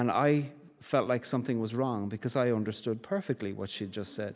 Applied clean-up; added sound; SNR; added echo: none; none; none; none.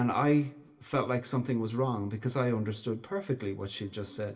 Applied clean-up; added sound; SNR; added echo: none; none; none; reverberation time 0.2 s.